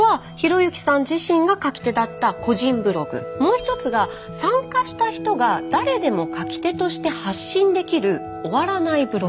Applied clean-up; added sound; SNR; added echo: none; none; none; none.